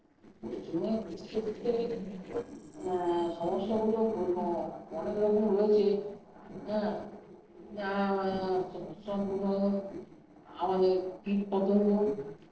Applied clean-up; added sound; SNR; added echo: neural separator model SepFormer DNS4.